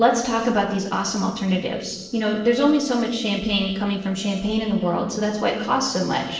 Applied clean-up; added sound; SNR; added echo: neural separator model SepFormer DNS4.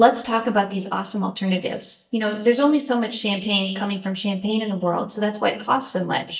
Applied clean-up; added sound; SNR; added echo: neural mask model DeepFilterNet 3.